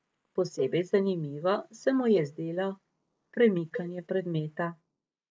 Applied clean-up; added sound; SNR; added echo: neural mask model Resemble Enhance denoiser.